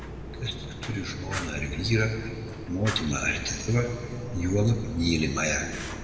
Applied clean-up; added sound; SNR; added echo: none; Fire; 8 dB; reverberation time 2.1 s.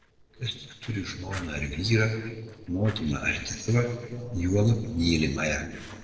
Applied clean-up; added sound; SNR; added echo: neural separator model SepFormer DNS4.